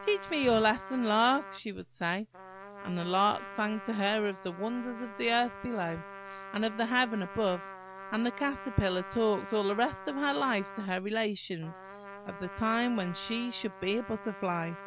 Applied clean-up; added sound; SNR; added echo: none; Trumpet; 13 dB; none.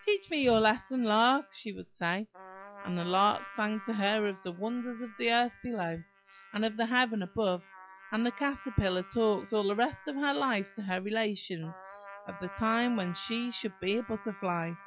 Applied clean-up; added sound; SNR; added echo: classical method log-MMSE.